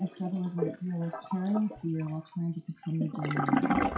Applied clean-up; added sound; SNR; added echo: classical method WPE with log-MMSE.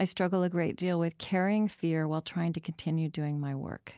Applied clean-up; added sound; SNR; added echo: none; none; none; none.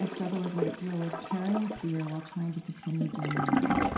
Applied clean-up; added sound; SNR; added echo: none; Toilet flush / Gurgling; 0 dB; reverberation time 0.7 s.